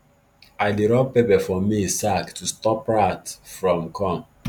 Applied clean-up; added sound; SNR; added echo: none; none; none; none.